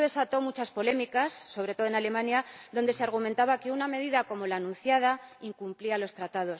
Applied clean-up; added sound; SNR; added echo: none; none; none; none.